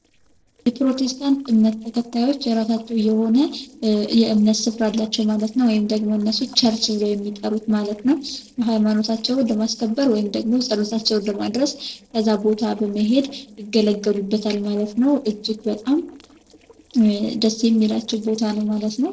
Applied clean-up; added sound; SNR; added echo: neural separator model SepFormer DNS4.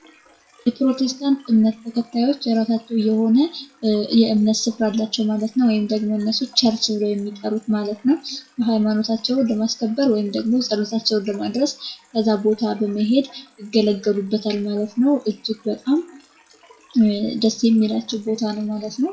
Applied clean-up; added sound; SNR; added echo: classical method WPE with log-MMSE.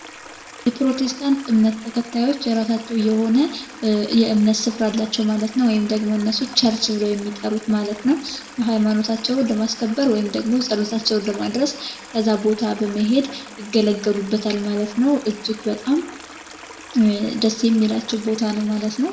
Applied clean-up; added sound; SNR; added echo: none; Stream; 19 dB; reverberation time 0.6 s.